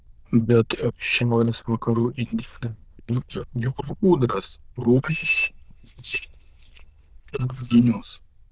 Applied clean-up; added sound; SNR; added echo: neural diffusion model UNIVERSE++.